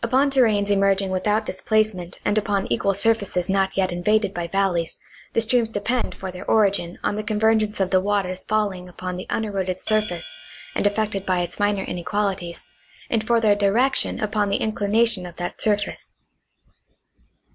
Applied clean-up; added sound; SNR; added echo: none; Hi-hat; 18 dB; none.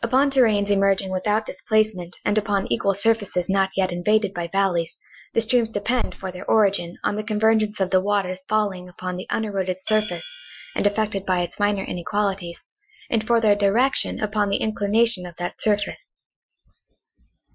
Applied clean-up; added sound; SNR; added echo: classical method Wiener filter.